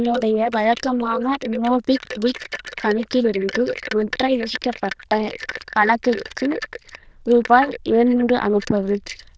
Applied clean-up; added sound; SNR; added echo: neural diffusion model UNIVERSE++.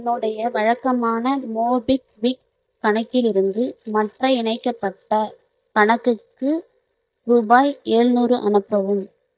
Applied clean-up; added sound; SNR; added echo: neural mask model DeepFilterNet 3.